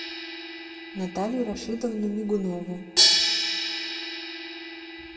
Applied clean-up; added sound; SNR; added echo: none; Crash cymbal; -4 dB; reverberation time 1.2 s.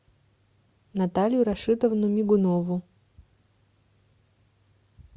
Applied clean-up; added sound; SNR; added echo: none; none; none; none.